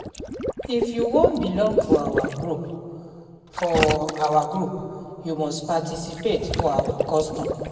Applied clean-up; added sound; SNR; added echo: none; Water / Liquid; 2 dB; reverberation time 1.9 s.